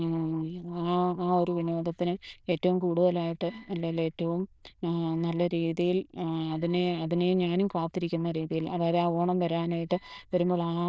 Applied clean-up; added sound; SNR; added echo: neural diffusion model UNIVERSE++.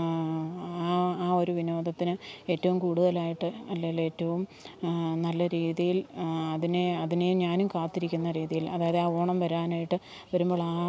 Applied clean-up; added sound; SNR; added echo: none; none; none; none.